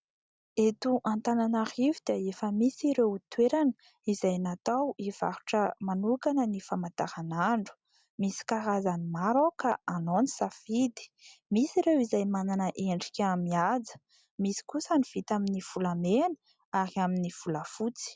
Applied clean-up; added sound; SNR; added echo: none; none; none; none.